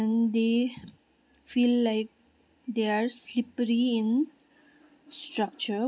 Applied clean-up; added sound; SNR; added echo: none; none; none; none.